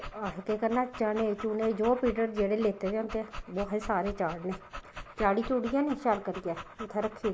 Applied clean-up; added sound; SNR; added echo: none; Dog; 13 dB; none.